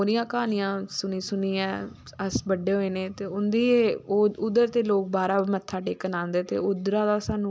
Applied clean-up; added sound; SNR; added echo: none; none; none; none.